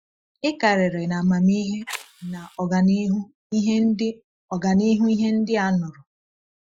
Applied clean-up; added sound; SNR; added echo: classical method Wiener filter.